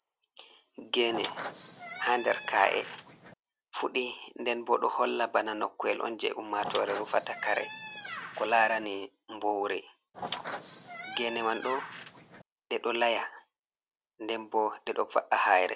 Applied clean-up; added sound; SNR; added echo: none; Squeak; 9 dB; none.